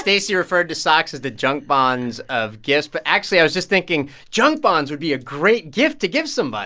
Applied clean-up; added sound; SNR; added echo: none; none; none; none.